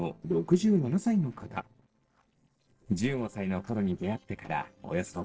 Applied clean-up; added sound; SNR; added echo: neural separator model SepFormer DNS4.